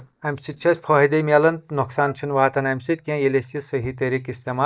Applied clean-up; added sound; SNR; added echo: neural mask model DeepFilterNet 3.